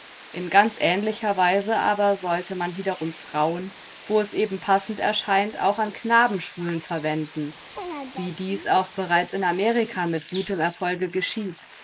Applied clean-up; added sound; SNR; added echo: neural mask model Resemble Enhance denoiser.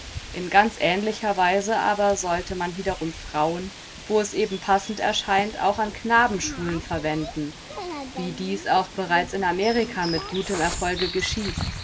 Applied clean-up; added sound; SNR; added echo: none; Bird vocalization, bird call, bird song; 11 dB; none.